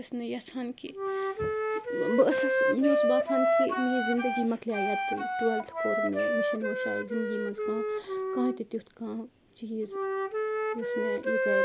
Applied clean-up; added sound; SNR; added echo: none; Wind instrument, woodwind instrument; -2 dB; none.